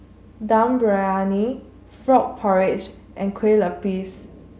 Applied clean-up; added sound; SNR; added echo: none; none; none; none.